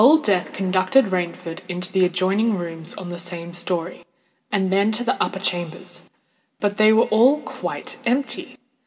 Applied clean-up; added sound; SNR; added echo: none; none; none; none.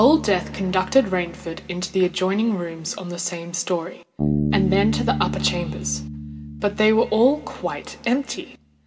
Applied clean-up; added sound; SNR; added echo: none; Bass guitar; 7 dB; none.